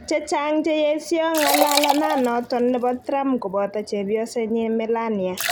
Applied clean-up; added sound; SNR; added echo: none; Liquid; 7 dB; none.